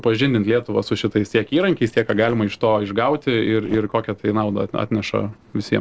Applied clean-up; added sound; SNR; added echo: neural separator model SepFormer DNS4.